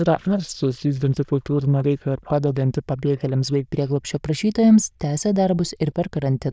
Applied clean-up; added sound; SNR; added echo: neural diffusion model UNIVERSE++.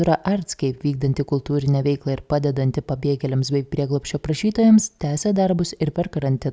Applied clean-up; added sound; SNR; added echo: none; none; none; none.